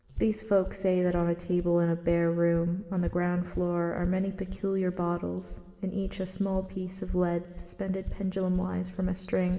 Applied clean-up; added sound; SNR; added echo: none; Walk, footsteps; 13 dB; reverberation time 1.8 s.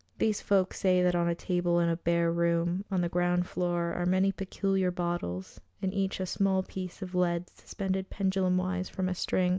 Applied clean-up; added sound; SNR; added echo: none; none; none; none.